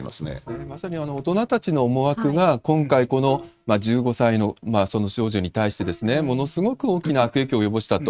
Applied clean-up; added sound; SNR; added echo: neural mask model RNNoise.